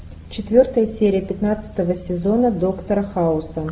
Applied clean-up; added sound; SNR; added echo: none; none; none; none.